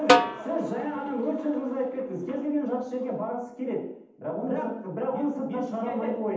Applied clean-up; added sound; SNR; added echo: none; Snare drum; -4 dB; reverberation time 0.8 s.